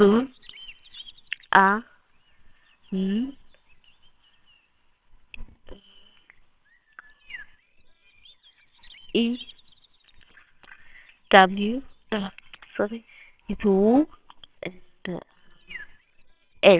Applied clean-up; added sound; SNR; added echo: neural separator model SepFormer WHAMR!.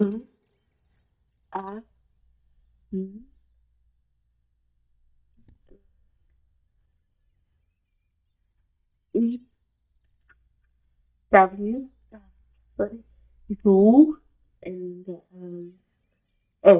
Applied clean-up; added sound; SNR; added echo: neural mask model DeepFilterNet 3.